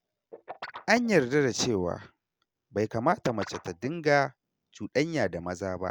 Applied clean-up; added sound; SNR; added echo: none; Guitar; 19 dB; none.